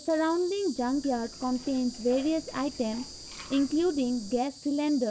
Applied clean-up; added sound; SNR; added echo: none; Insect + Liquid; 16 dB; none.